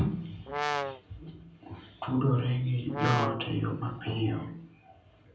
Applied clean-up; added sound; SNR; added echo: none; Brass instrument; 2 dB; reverberation time 0.6 s.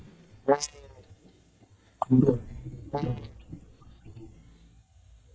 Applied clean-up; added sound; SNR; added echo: neural mask model DeepFilterNet 3.